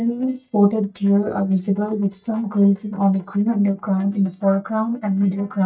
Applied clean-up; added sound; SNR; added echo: neural mask model DeepFilterNet 3.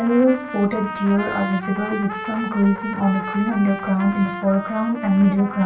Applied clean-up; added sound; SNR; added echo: none; Trumpet; 10 dB; reverberation time 0.3 s.